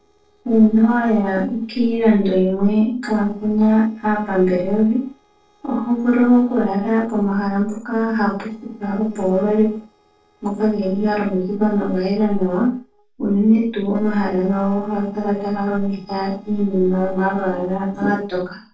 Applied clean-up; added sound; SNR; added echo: neural separator model SepFormer DNS4.